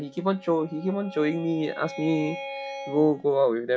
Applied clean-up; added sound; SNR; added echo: classical method log-MMSE.